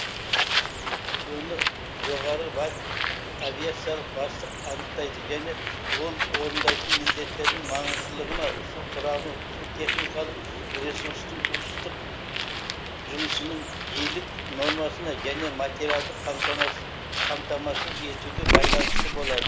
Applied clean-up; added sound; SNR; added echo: none; Bird; -5 dB; none.